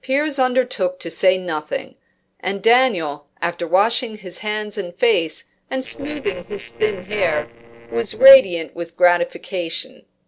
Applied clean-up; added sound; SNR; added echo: neural separator model SepFormer DNS4.